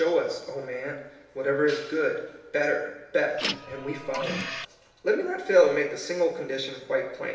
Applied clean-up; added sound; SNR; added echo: none; Printer; 6 dB; reverberation time 0.9 s.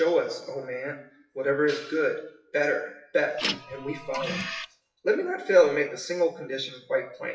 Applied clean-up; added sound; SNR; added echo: classical method WPE with log-MMSE.